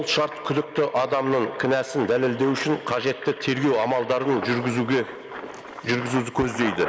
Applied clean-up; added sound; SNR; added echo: none; Engine; 13 dB; none.